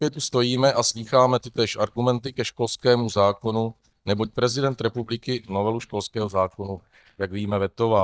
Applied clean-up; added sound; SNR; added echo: neural mask model DeepFilterNet 3.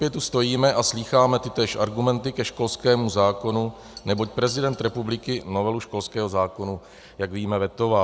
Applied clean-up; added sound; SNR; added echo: none; none; none; none.